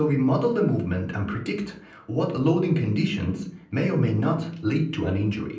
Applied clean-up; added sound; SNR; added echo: none; none; none; reverberation time 0.6 s.